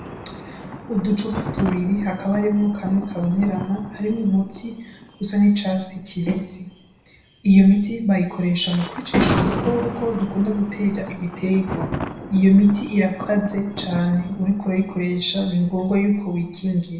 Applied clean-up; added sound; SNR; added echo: none; Thunder; 11 dB; reverberation time 0.8 s.